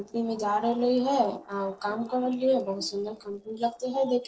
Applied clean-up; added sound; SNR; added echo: neural separator model SepFormer DNS4.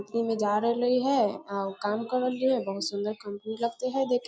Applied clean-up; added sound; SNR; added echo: none; none; none; none.